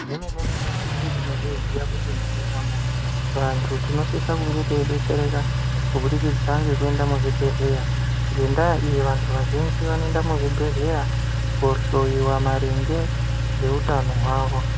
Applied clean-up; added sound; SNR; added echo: none; Engine; -4 dB; none.